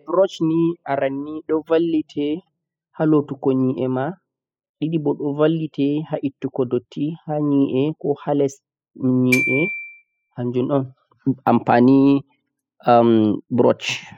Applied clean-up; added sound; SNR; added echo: classical method spectral subtraction.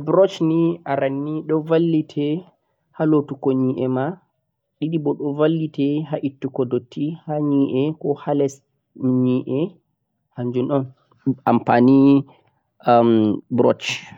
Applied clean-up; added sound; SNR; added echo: none; none; none; none.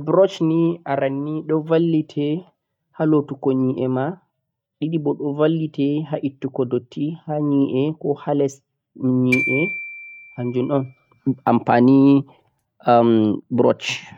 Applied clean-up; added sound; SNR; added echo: neural mask model RNNoise.